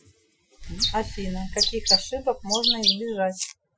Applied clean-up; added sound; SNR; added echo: classical method Wiener filter.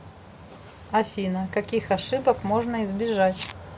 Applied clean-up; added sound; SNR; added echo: none; none; none; none.